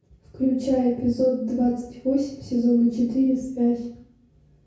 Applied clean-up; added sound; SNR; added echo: none; none; none; reverberation time 0.5 s.